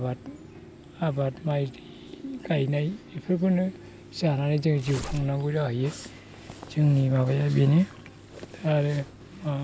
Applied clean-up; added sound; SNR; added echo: none; Tearing; 12 dB; none.